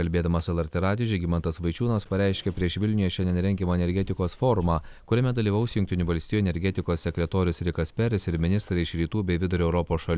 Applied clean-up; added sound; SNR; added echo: none; none; none; none.